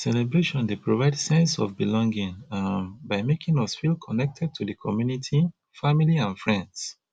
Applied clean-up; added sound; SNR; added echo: none; none; none; none.